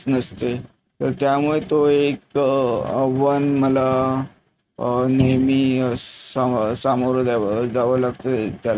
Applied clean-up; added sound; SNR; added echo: neural mask model RNNoise.